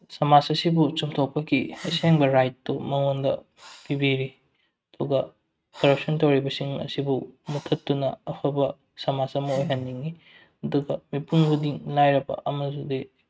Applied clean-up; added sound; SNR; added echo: neural mask model RNNoise.